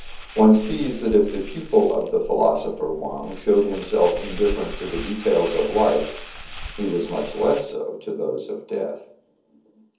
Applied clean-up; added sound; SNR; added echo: none; Crumpling, crinkling; 14 dB; reverberation time 0.7 s.